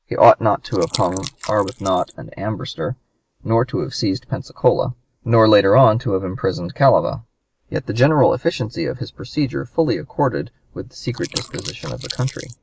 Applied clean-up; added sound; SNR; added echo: neural mask model Resemble Enhance denoiser.